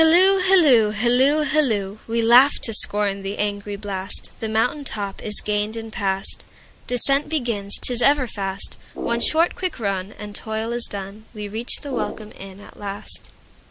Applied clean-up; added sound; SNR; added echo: none; Brass instrument; 12 dB; none.